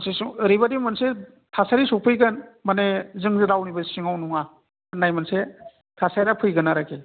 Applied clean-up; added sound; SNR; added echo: none; none; none; none.